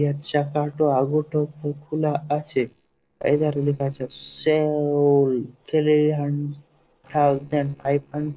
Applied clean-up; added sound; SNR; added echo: neural separator model SepFormer DNS4.